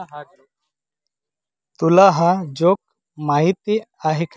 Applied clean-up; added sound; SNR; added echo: none; none; none; none.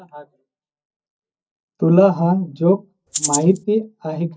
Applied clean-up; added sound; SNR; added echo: neural mask model DeepFilterNet 3.